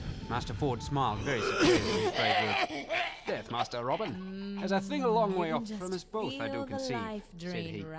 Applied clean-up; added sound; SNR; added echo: none; Cough; -1 dB; none.